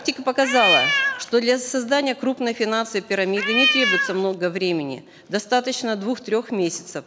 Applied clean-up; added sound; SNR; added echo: none; Cat; -2 dB; none.